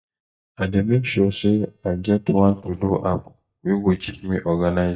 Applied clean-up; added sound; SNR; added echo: neural mask model DeepFilterNet 3.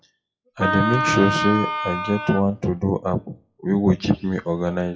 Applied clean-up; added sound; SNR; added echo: classical method WPE with log-MMSE.